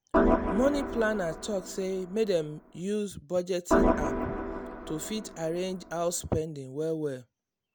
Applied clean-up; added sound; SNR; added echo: none; Organ; -2 dB; none.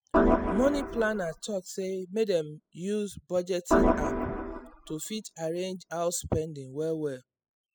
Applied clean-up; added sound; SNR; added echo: classical method spectral subtraction.